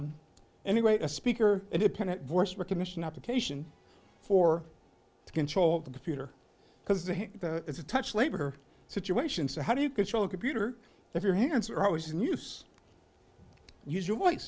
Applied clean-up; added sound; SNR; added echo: none; none; none; none.